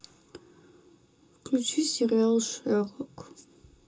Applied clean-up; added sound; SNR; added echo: none; none; none; reverberation time 0.2 s.